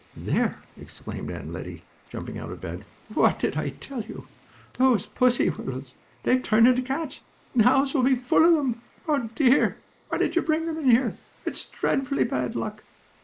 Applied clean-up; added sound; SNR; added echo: neural mask model Resemble Enhance denoiser.